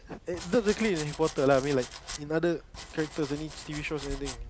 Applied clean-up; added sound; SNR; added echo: none; Domestic sounds, home sounds; 12 dB; none.